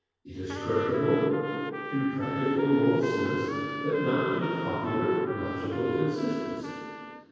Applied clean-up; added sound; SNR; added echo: none; Trumpet; 10 dB; reverberation time 2.2 s.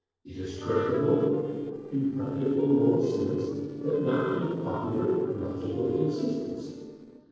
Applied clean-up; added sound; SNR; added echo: neural separator model SepFormer DNS4.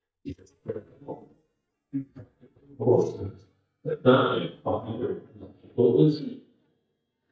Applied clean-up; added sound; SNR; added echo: neural mask model DeepFilterNet 3.